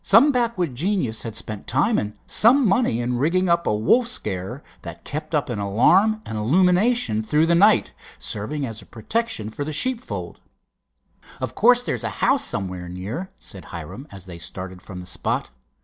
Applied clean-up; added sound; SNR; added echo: none; none; none; none.